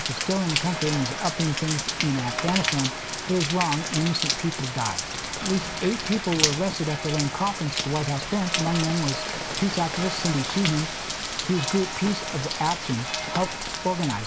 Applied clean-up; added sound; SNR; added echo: none; Rain; 3 dB; none.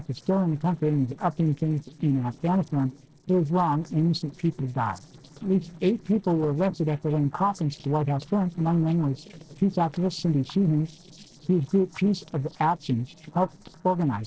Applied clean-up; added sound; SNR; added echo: neural separator model SepFormer DNS4.